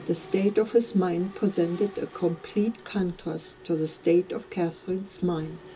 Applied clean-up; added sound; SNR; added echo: none; Mechanisms; 19 dB; reverberation time 0.2 s.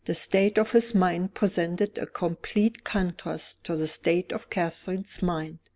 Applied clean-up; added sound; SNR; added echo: none; none; none; none.